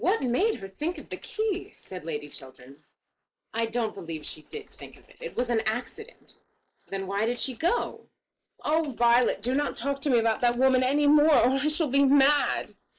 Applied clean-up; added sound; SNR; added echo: neural mask model Resemble Enhance denoiser.